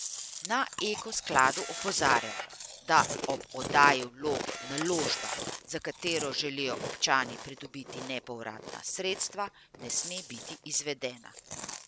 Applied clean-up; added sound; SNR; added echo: none; Camera + Chewing, mastication; 7 dB; none.